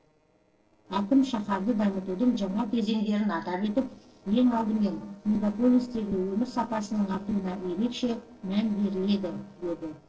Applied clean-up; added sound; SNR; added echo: neural separator model SepFormer DNS4.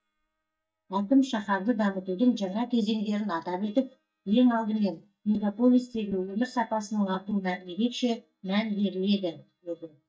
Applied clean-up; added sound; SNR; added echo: neural mask model DeepFilterNet 3.